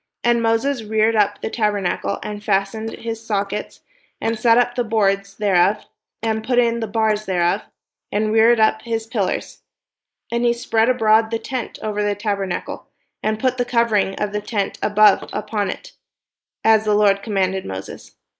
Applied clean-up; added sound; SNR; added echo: neural mask model Resemble Enhance denoiser.